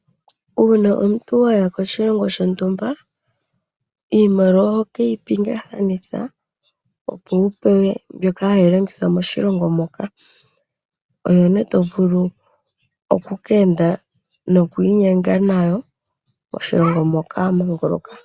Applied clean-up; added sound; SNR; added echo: none; none; none; none.